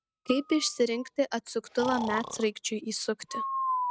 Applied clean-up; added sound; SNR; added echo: neural mask model RNNoise.